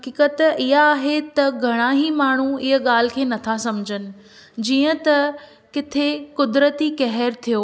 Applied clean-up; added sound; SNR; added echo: none; none; none; none.